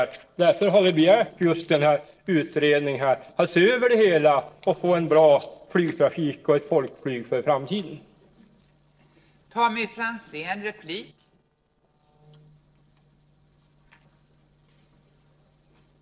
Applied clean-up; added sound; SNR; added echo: neural separator model SepFormer DNS4.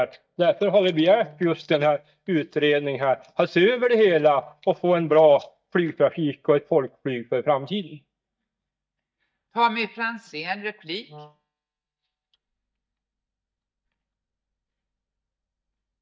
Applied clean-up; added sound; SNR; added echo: neural mask model DeepFilterNet 3.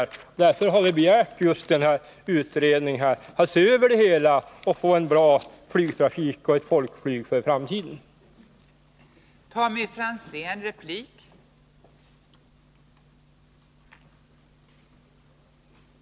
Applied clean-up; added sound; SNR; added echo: none; none; none; none.